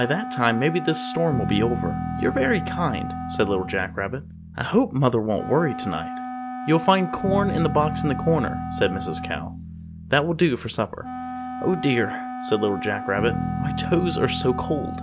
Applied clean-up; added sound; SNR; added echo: none; Bass guitar + Wind instrument, woodwind instrument; 6 dB; none.